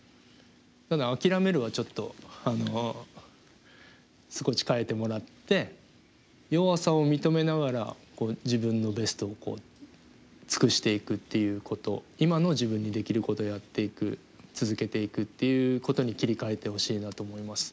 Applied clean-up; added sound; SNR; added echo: none; none; none; none.